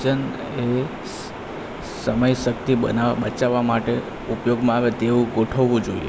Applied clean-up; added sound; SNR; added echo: none; none; none; none.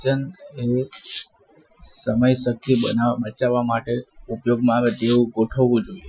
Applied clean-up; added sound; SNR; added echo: classical method Wiener filter.